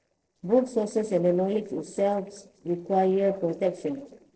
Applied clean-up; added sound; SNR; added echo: neural separator model SepFormer DNS4.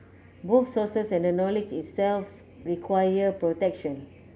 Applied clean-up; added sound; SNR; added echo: none; none; none; none.